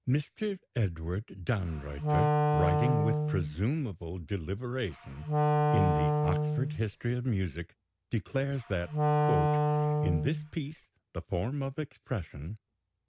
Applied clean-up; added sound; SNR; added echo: none; Wind instrument, woodwind instrument; -4 dB; none.